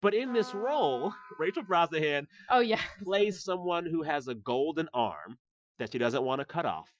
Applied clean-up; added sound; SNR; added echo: classical method Wiener filter.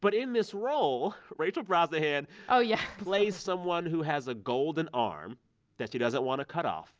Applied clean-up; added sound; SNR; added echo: none; none; none; none.